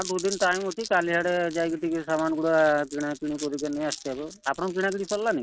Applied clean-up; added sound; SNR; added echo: neural mask model RNNoise.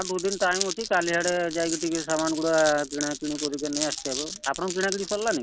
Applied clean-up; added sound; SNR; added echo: none; Glass; 8 dB; none.